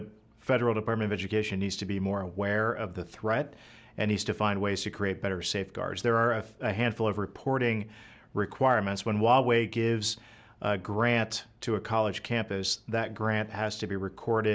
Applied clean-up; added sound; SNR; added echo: none; none; none; none.